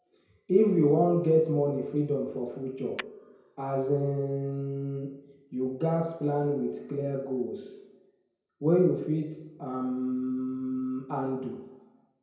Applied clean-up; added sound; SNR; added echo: none; Tap / Hammer; 20 dB; reverberation time 0.5 s.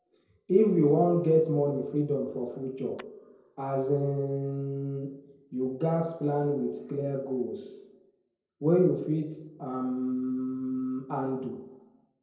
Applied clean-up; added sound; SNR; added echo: neural separator model SepFormer DNS4.